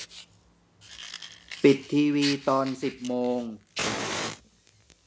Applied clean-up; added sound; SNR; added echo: none; Fire; 9 dB; none.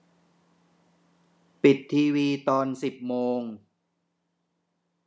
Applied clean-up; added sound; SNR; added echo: none; none; none; none.